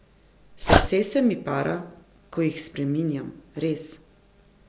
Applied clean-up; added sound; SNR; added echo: none; Dog; -4 dB; none.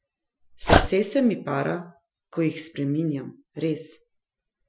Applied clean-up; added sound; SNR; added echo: classical method Wiener filter.